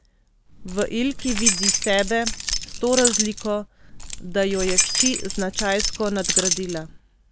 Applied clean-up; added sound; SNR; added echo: none; Keys jangling; -1 dB; none.